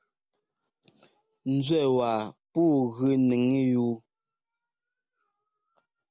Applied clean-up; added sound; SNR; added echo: none; none; none; none.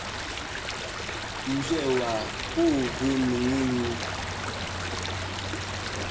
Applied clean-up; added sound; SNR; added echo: none; Stream; 3 dB; reverberation time 0.6 s.